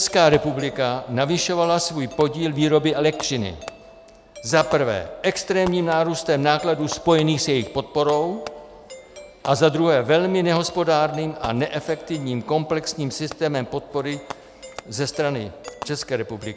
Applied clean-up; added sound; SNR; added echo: none; Doorbell + Fireworks; 19 dB; none.